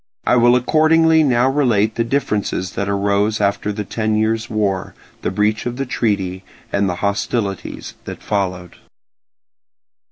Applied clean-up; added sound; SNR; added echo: none; none; none; none.